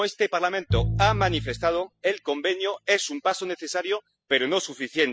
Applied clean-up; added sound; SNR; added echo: classical method spectral subtraction.